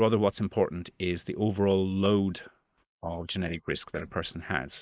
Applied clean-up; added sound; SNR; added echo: neural mask model Resemble Enhance denoiser.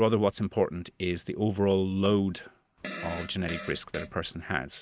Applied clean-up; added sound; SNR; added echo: none; Fart; 12 dB; none.